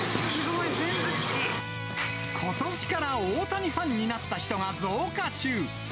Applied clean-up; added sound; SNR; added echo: none; Fireworks + Trumpet; 14 dB; none.